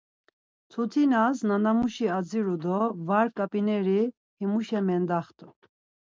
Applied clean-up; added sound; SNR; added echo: none; none; none; none.